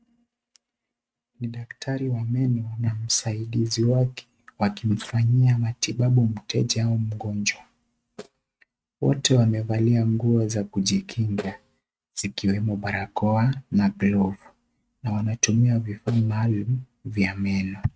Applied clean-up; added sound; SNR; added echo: neural mask model RNNoise.